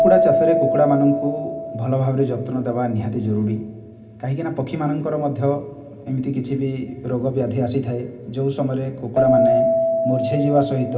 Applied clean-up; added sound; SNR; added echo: none; Keyboard (musical); 2 dB; reverberation time 0.4 s.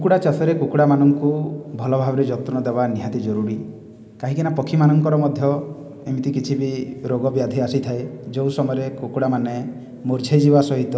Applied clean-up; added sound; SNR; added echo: none; none; none; none.